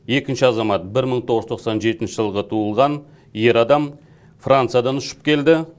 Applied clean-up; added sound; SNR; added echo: none; none; none; none.